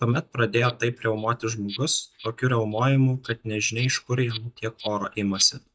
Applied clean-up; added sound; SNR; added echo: neural mask model DeepFilterNet 3.